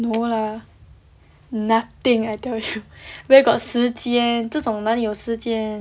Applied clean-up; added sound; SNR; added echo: none; none; none; none.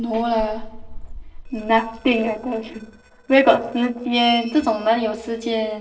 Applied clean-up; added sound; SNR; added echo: neural separator model SepFormer DNS4.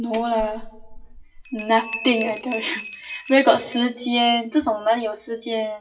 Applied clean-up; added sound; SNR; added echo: classical method WPE with log-MMSE.